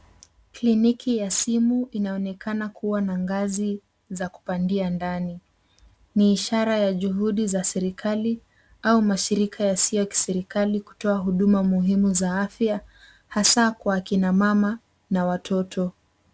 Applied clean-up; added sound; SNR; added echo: none; none; none; none.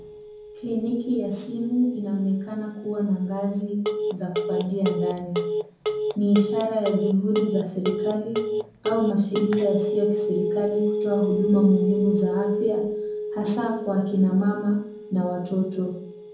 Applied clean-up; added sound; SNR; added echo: none; Telephone; 4 dB; reverberation time 0.7 s.